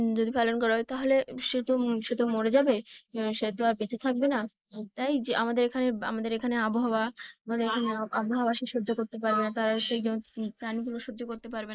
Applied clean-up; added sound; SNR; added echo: neural mask model Resemble Enhance denoiser.